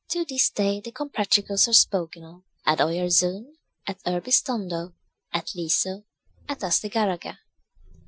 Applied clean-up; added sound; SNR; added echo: classical method Wiener filter.